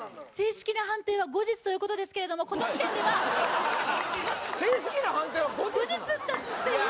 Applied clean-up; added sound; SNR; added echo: none; Chink, clink; 11 dB; none.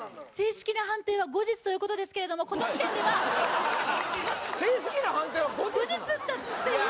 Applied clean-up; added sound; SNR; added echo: none; none; none; none.